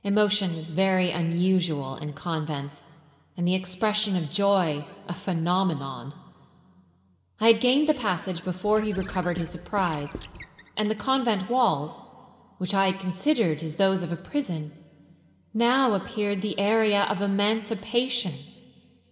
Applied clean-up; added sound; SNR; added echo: none; Squeak / Writing; 16 dB; reverberation time 1.9 s.